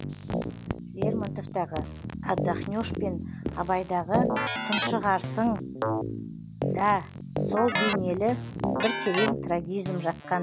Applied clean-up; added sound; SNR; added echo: none; Keyboard (musical); 1 dB; none.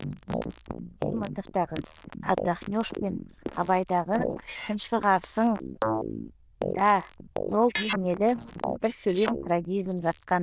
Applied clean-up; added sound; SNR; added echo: neural diffusion model UNIVERSE++.